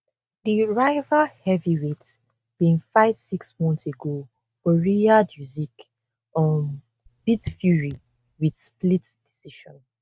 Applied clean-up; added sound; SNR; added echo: neural mask model RNNoise.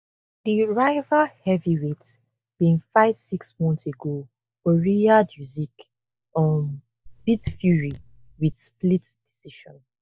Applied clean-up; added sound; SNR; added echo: neural mask model DeepFilterNet 3.